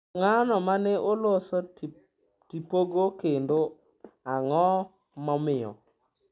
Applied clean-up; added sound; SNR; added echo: none; none; none; none.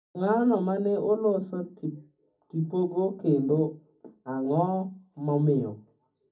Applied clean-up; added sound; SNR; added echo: none; none; none; reverberation time 0.4 s.